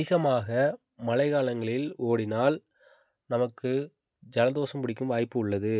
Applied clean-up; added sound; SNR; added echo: none; none; none; none.